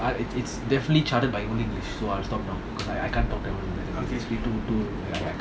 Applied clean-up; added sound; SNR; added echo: none; none; none; none.